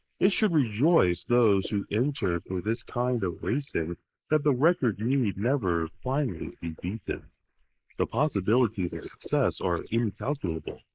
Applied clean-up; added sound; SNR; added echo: neural mask model Resemble Enhance denoiser.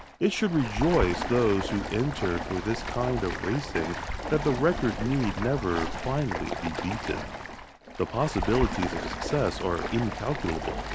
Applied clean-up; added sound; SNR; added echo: none; Stream; 5 dB; none.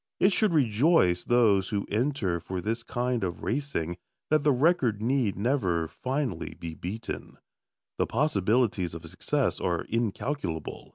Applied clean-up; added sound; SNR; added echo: none; none; none; none.